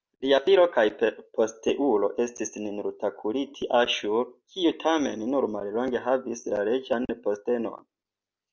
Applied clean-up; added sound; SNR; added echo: none; none; none; none.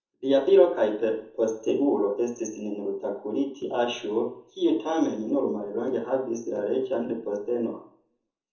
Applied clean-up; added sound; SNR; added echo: none; none; none; reverberation time 0.6 s.